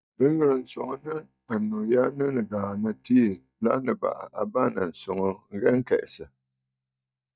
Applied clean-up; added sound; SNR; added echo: neural mask model DeepFilterNet 3.